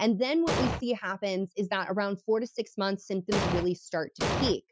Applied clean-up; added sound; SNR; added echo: classical method Wiener filter.